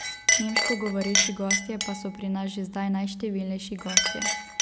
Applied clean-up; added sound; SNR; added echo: none; Chink, clink; -2 dB; none.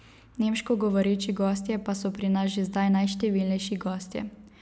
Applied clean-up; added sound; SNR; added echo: none; none; none; none.